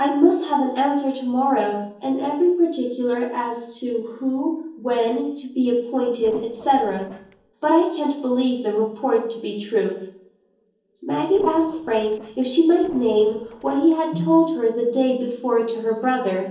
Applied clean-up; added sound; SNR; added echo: neural separator model SepFormer DNS4.